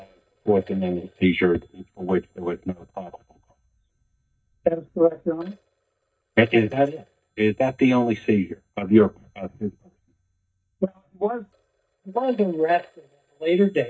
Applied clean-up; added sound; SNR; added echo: neural mask model DeepFilterNet 3.